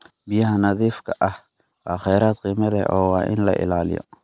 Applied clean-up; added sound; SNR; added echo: none; none; none; none.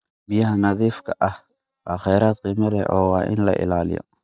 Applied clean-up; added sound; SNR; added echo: neural mask model DeepFilterNet 3.